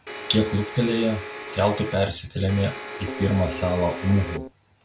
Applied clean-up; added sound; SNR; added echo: none; Keyboard (musical) + Domestic sounds, home sounds; 10 dB; none.